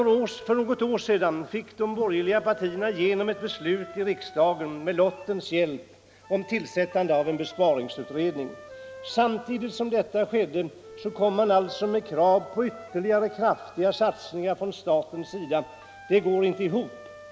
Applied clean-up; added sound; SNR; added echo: none; Wind instrument, woodwind instrument; 20 dB; none.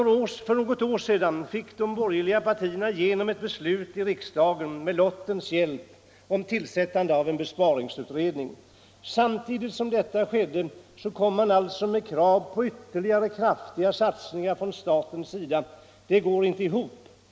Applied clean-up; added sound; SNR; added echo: none; none; none; none.